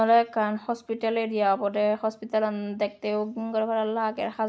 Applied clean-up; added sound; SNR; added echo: none; none; none; none.